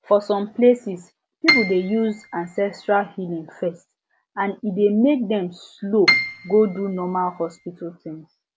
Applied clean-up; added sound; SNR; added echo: none; Piano; 3 dB; none.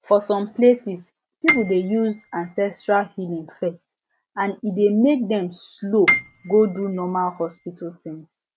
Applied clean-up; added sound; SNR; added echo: neural mask model RNNoise.